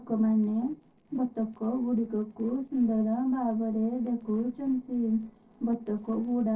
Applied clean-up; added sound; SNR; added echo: neural separator model SepFormer DNS4.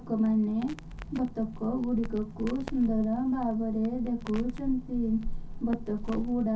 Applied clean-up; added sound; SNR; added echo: none; Crackle; 9 dB; reverberation time 0.3 s.